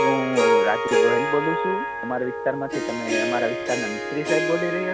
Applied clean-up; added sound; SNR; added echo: none; Harp; -3 dB; none.